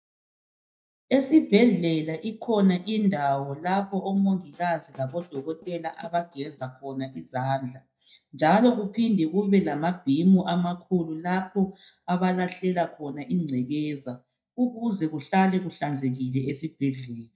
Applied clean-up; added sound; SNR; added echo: neural mask model DeepFilterNet 3.